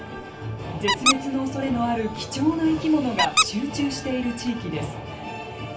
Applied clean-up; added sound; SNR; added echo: none; Squeak; 2 dB; reverberation time 0.3 s.